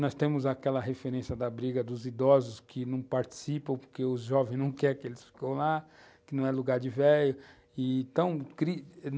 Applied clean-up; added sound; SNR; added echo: none; none; none; none.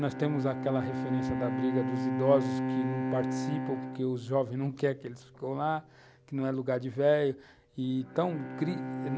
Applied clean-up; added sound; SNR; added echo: none; Bowed string instrument; 4 dB; none.